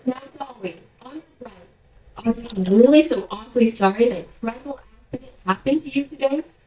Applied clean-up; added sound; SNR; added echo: neural mask model DeepFilterNet 3.